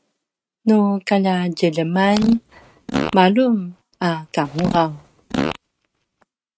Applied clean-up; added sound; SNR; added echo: neural mask model RNNoise.